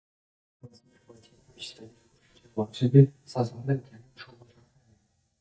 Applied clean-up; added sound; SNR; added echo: neural mask model DeepFilterNet 3.